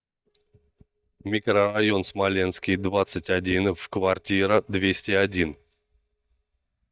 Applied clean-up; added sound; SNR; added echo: neural mask model DeepFilterNet 3.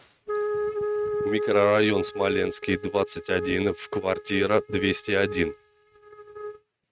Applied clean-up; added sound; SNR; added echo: neural mask model RNNoise.